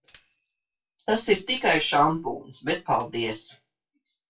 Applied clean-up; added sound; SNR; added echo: classical method WPE with log-MMSE.